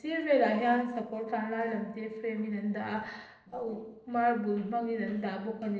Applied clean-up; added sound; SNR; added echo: neural separator model SepFormer DNS4.